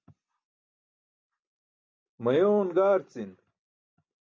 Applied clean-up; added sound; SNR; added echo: none; none; none; none.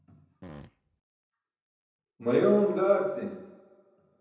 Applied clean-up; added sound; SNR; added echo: none; Fart; 18 dB; reverberation time 0.9 s.